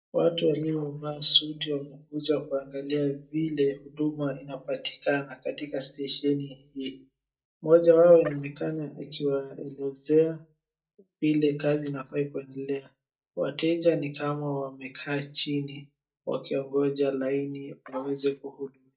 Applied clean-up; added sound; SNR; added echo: neural mask model DeepFilterNet 3.